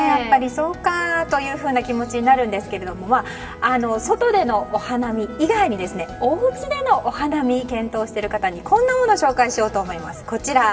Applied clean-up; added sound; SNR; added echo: none; none; none; reverberation time 2.2 s.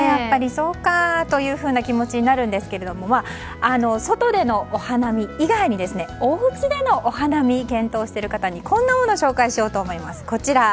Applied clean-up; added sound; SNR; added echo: none; none; none; none.